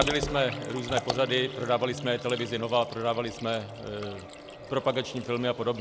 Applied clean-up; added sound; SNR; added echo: none; Bowed string instrument + Liquid; 9 dB; none.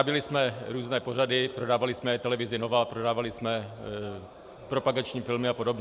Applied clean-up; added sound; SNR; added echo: none; none; none; none.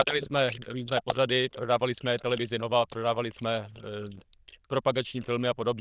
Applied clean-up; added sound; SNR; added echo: neural diffusion model UNIVERSE++.